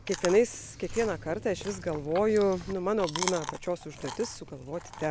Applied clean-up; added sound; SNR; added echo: none; Chewing, mastication; 11 dB; none.